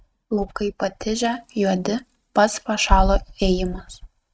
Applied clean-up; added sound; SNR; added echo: neural mask model RNNoise.